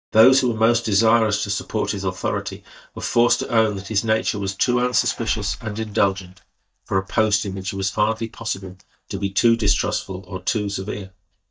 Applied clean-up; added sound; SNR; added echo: neural mask model DeepFilterNet 3.